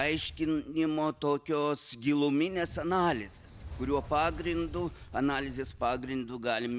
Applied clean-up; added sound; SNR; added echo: none; Fire; 16 dB; none.